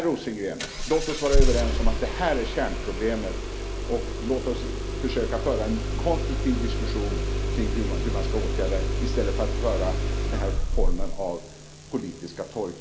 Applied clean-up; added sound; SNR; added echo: none; Engine starting; -3 dB; reverberation time 2.4 s.